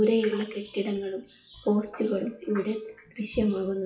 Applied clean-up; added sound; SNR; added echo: classical method WPE with log-MMSE.